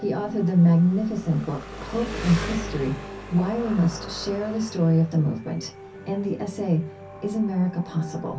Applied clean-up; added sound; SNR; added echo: none; Engine; 14 dB; reverberation time 0.3 s.